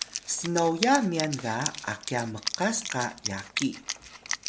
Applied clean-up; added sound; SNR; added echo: none; Wind instrument, woodwind instrument; 7 dB; none.